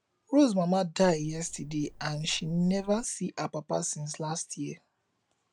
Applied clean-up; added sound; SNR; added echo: none; Tick-tock; 18 dB; none.